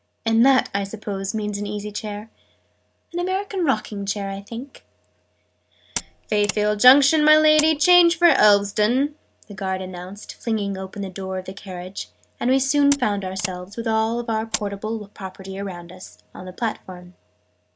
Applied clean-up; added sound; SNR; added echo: none; Mechanisms; 11 dB; none.